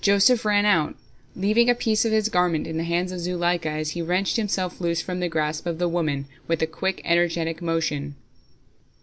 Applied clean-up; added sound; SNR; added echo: none; none; none; none.